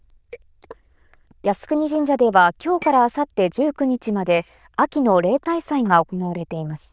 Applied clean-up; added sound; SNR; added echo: neural diffusion model UNIVERSE++.